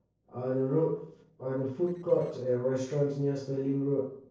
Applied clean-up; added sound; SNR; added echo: neural separator model SepFormer DNS4.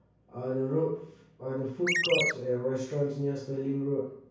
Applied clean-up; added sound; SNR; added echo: none; Chirp, tweet; -4 dB; reverberation time 0.6 s.